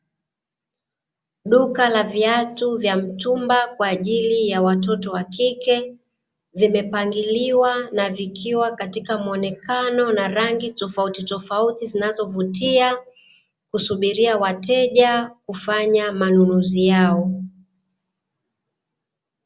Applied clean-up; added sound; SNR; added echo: none; none; none; none.